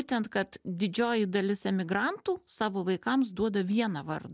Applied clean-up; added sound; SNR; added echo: none; none; none; none.